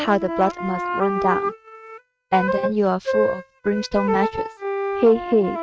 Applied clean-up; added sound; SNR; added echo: neural mask model RNNoise.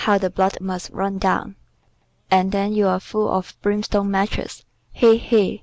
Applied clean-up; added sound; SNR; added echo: none; none; none; none.